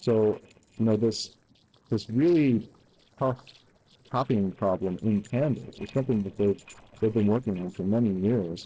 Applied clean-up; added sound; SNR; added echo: neural separator model SepFormer DNS4.